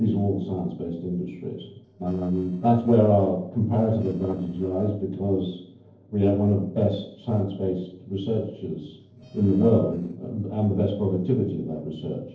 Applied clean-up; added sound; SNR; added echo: neural separator model SepFormer DNS4.